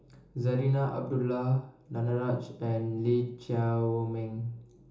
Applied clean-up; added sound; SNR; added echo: none; none; none; reverberation time 0.6 s.